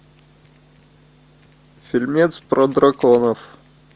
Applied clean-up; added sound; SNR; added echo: none; none; none; none.